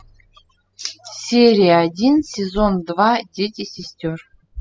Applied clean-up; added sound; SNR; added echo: classical method spectral subtraction.